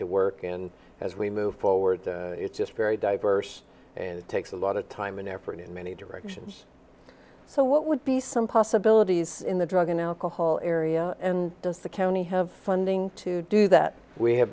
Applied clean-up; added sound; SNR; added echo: none; none; none; none.